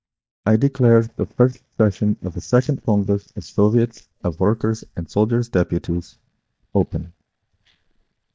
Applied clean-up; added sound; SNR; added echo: neural mask model DeepFilterNet 3.